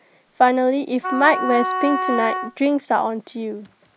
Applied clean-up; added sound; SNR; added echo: none; Wind instrument, woodwind instrument; 5 dB; none.